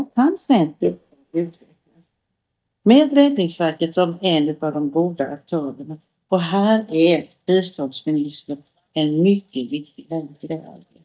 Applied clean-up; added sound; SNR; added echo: neural mask model DeepFilterNet 3.